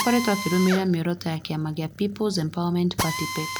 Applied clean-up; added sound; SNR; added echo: none; Drill; 8 dB; none.